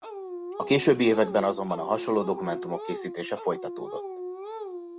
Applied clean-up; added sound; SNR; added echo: none; Dog; 9 dB; none.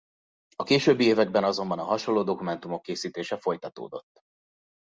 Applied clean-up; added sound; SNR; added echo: none; none; none; none.